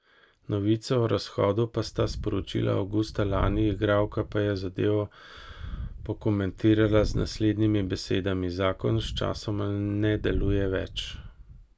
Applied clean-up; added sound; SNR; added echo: neural mask model DeepFilterNet 3.